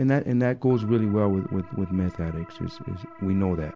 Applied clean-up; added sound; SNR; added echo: none; Organ; 19 dB; none.